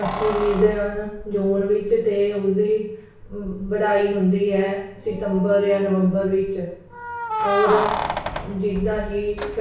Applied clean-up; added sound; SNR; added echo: none; Keys jangling; 9 dB; reverberation time 0.6 s.